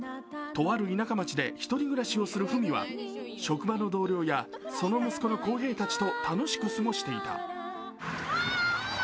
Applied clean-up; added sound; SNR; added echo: none; none; none; none.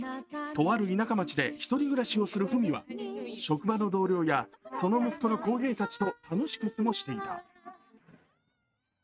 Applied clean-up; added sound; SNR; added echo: neural mask model RNNoise.